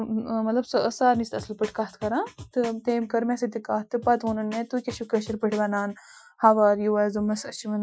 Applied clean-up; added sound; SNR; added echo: classical method Wiener filter.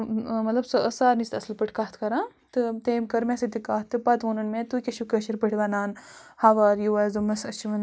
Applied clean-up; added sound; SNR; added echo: none; none; none; none.